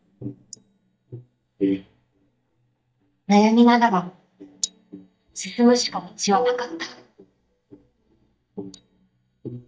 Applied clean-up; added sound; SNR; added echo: neural mask model DeepFilterNet 3.